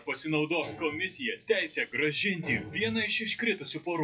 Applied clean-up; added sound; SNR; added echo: classical method WPE with log-MMSE.